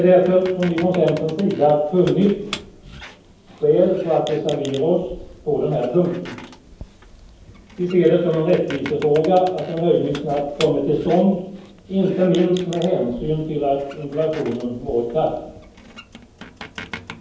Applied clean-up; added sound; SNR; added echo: none; Squeak; 18 dB; reverberation time 0.9 s.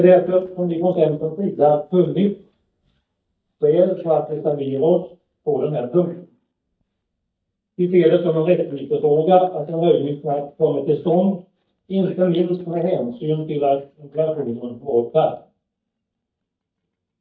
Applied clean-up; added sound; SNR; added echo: neural mask model DeepFilterNet 3.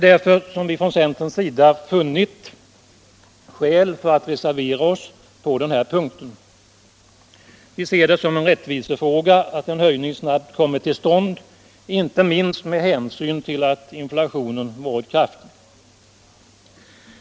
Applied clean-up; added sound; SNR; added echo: none; none; none; none.